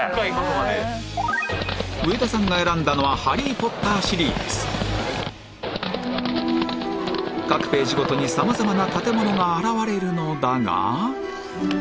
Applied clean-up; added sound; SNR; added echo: none; Livestock, farm animals, working animals; 6 dB; none.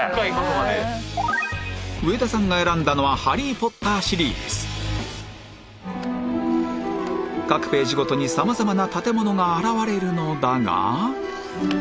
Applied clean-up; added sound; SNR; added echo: none; none; none; none.